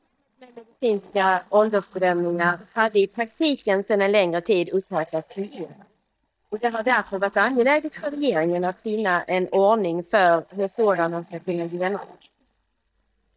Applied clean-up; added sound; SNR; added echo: neural mask model DeepFilterNet 3.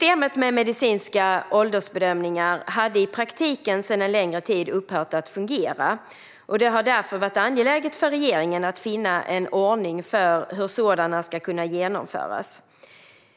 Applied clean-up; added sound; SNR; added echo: none; none; none; none.